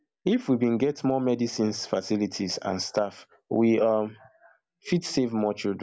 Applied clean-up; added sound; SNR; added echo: none; none; none; none.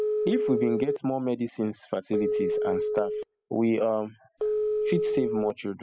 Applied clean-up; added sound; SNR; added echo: classical method spectral subtraction.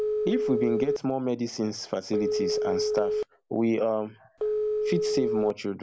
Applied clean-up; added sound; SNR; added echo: none; Telephone; 0 dB; none.